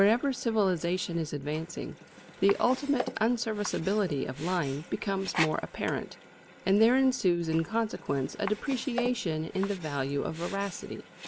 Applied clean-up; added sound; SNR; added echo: none; Sink (filling or washing); 13 dB; none.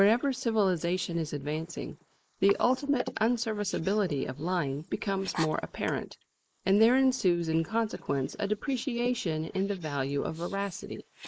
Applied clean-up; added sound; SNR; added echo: neural mask model Resemble Enhance denoiser.